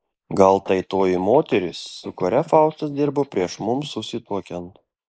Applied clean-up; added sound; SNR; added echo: neural mask model Resemble Enhance denoiser.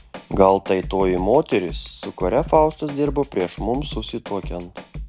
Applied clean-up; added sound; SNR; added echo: none; Drum kit; 12 dB; none.